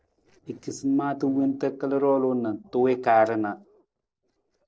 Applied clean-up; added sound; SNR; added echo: neural separator model SepFormer DNS4.